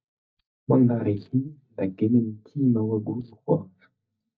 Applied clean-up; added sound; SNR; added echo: neural mask model DeepFilterNet 3.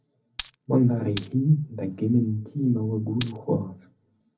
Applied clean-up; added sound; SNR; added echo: none; Glass; 11 dB; reverberation time 0.4 s.